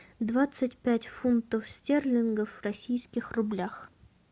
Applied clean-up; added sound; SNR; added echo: none; none; none; none.